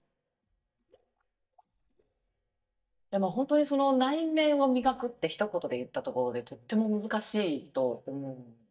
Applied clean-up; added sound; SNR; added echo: neural mask model DeepFilterNet 3.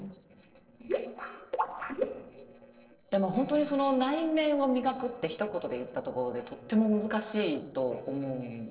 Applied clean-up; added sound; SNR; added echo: neural separator model SepFormer DNS4.